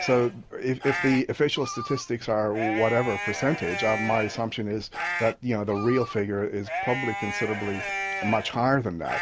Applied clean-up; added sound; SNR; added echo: none; Livestock, farm animals, working animals; 7 dB; none.